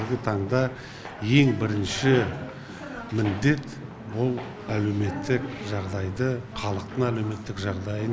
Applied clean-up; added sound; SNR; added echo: none; none; none; none.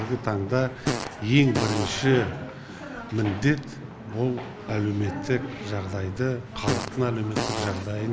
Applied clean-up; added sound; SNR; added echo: none; Fart; 5 dB; none.